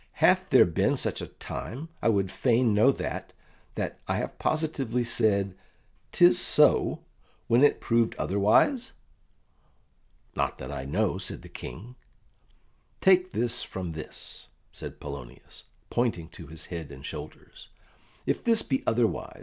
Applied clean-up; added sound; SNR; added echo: none; none; none; none.